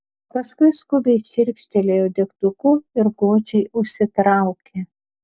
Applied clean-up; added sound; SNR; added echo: none; none; none; none.